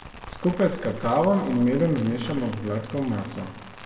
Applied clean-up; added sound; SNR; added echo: none; Rain; 15 dB; reverberation time 1.4 s.